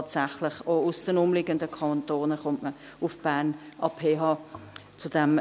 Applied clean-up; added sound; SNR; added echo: none; none; none; none.